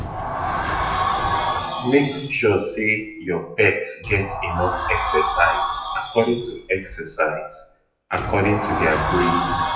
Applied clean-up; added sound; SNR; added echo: classical method WPE with log-MMSE.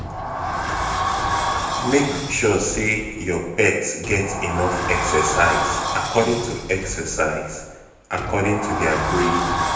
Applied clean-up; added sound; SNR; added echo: none; Sliding door; 2 dB; reverberation time 0.9 s.